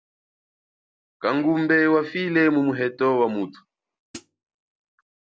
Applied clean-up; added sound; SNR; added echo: none; Hi-hat; 18 dB; none.